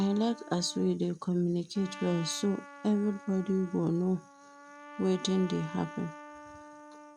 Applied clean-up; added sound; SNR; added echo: none; Trumpet; 16 dB; none.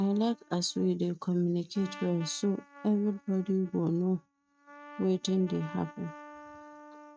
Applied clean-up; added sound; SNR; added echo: neural mask model RNNoise.